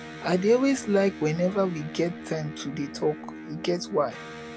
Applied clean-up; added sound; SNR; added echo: none; Electric guitar; 13 dB; none.